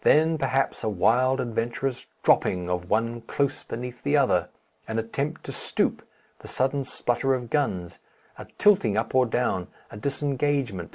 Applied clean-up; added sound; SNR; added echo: none; none; none; none.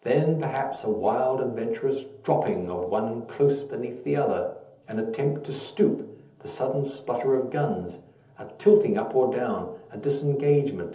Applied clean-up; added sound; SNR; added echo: none; none; none; reverberation time 1.2 s.